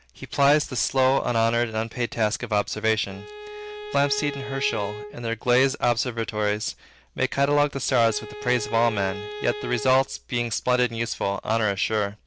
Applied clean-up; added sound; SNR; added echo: none; Bowed string instrument; 12 dB; none.